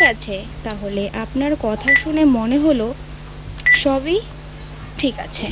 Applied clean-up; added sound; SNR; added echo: none; Telephone; 2 dB; none.